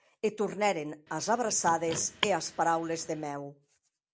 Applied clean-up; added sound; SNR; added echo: none; Car; 10 dB; none.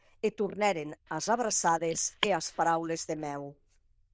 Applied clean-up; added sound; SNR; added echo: neural diffusion model UNIVERSE++.